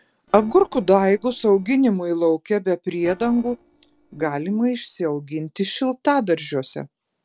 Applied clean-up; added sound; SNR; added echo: neural separator model SepFormer DNS4.